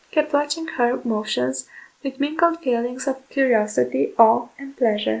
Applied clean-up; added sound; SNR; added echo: neural mask model Resemble Enhance denoiser.